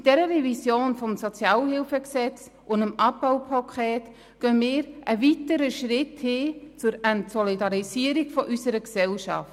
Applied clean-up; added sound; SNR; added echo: none; none; none; none.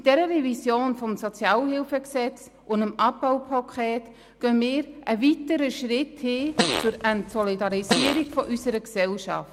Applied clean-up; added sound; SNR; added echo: none; Fart; 3 dB; none.